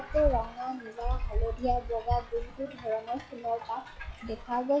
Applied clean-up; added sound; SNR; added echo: classical method log-MMSE.